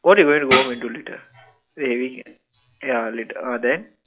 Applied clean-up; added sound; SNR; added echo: classical method log-MMSE.